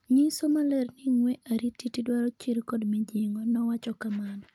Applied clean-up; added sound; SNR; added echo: none; none; none; none.